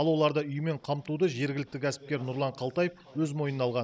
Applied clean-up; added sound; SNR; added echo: none; none; none; none.